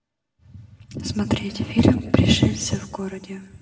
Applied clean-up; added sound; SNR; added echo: none; none; none; reverberation time 1.4 s.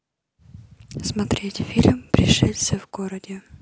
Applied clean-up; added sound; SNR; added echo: none; none; none; none.